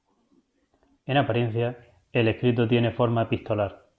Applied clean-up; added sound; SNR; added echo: none; none; none; none.